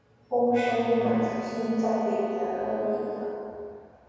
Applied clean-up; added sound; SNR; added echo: none; Wind instrument, woodwind instrument; 15 dB; reverberation time 2.2 s.